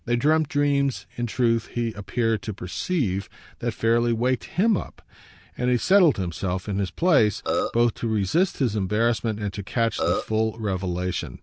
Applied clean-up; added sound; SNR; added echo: none; Burping, eructation; 3 dB; none.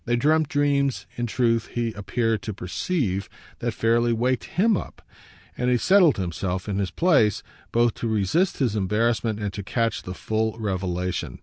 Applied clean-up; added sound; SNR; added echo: none; none; none; none.